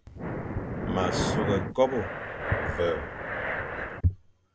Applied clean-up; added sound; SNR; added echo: none; Breathing; 0 dB; none.